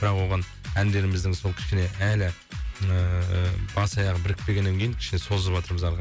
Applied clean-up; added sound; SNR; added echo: none; none; none; none.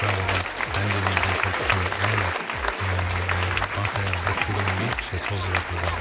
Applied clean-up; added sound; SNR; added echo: none; Applause; -2 dB; none.